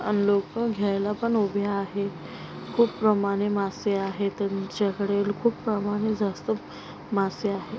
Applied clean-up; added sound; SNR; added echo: none; none; none; none.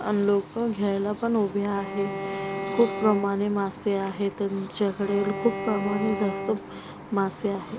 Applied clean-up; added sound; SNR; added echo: none; Bowed string instrument; 8 dB; none.